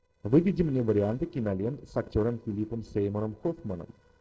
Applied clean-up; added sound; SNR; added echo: neural separator model SepFormer DNS4.